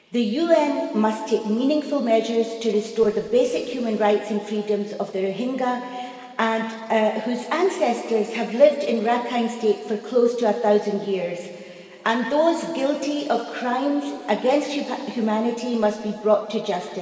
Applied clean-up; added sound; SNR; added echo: none; none; none; reverberation time 2.2 s.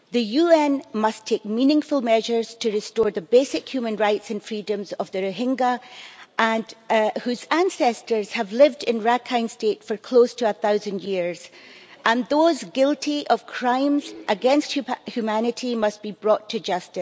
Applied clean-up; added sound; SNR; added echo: none; none; none; none.